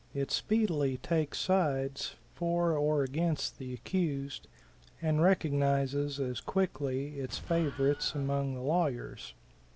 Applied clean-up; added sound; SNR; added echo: none; Explosion; 15 dB; none.